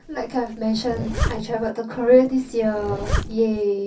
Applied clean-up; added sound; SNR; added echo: none; Zipper (clothing); 7 dB; reverberation time 0.3 s.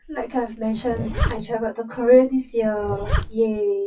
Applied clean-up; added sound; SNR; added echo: classical method WPE with log-MMSE.